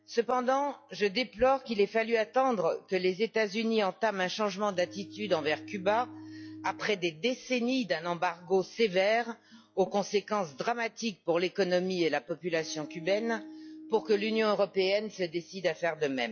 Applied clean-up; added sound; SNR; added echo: classical method log-MMSE.